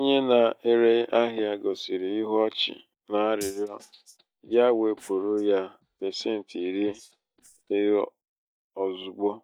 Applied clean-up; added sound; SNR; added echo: neural mask model DeepFilterNet 3.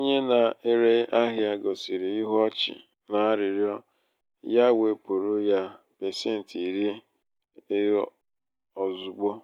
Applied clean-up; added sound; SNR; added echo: none; none; none; none.